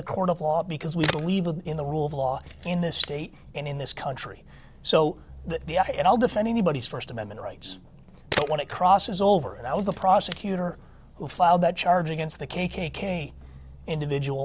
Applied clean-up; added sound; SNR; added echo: none; Camera; 13 dB; none.